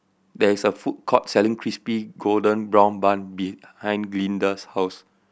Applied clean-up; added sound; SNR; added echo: none; none; none; none.